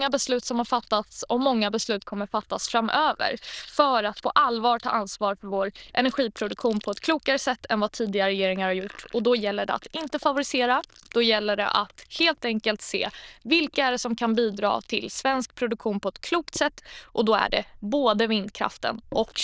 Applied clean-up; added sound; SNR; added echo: neural diffusion model UNIVERSE++.